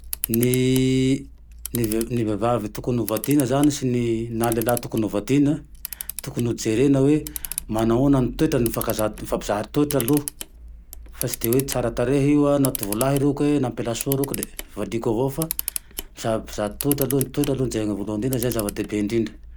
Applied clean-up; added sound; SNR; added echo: none; Camera; 12 dB; none.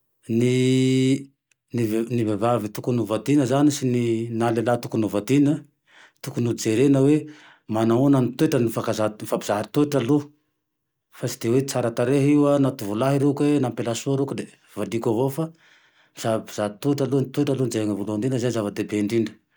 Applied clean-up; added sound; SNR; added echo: none; none; none; none.